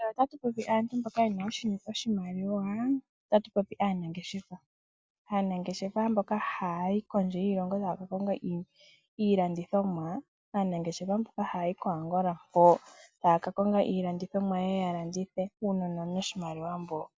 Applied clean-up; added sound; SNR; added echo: none; none; none; none.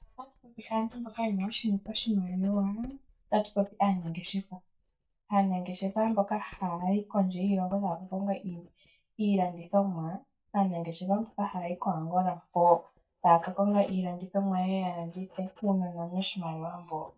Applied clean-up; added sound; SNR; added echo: neural mask model DeepFilterNet 3.